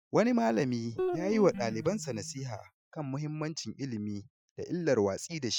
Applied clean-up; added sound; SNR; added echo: classical method Wiener filter.